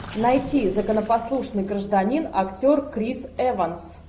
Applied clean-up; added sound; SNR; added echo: none; Gurgling; 18 dB; none.